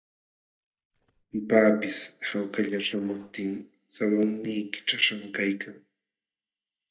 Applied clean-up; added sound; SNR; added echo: neural mask model DeepFilterNet 3.